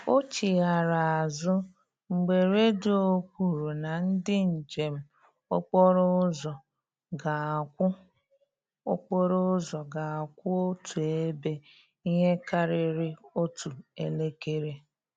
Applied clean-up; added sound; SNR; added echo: none; none; none; none.